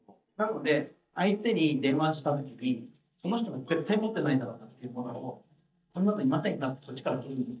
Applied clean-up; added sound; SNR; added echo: neural mask model DeepFilterNet 3.